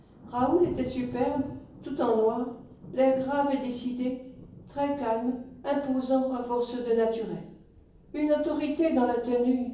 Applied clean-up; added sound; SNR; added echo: none; Thunder; 20 dB; reverberation time 0.7 s.